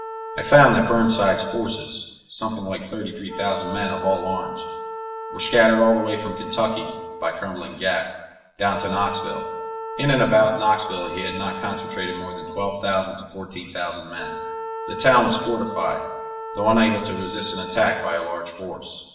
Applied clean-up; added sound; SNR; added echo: none; Wind instrument, woodwind instrument; 10 dB; reverberation time 0.9 s.